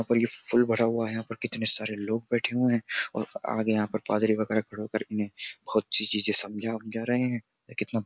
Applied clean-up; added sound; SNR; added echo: none; none; none; none.